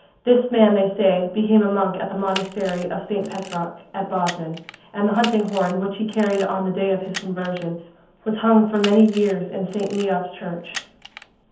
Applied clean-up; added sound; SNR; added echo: none; Camera; 17 dB; reverberation time 0.7 s.